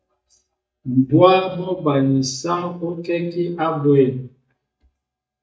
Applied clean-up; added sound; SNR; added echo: neural mask model DeepFilterNet 3.